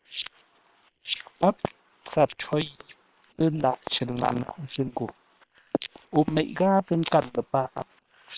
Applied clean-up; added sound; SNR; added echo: neural separator model SepFormer WHAM!.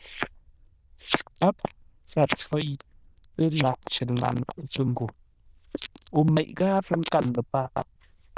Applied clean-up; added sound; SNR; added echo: neural diffusion model UNIVERSE++.